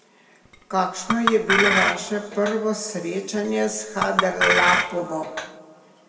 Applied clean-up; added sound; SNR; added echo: none; Chink, clink; 0 dB; reverberation time 1.7 s.